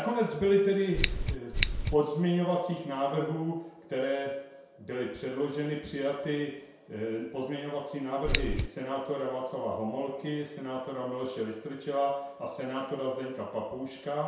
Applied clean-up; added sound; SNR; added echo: none; Scissors; -3 dB; reverberation time 0.7 s.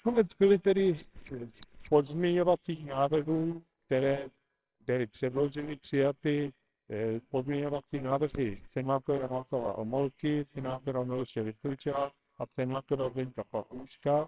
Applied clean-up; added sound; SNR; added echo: neural separator model SepFormer WHAMR!.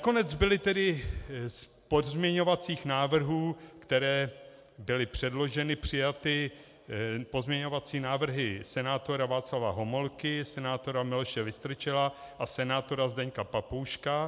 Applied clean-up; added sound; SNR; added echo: none; none; none; none.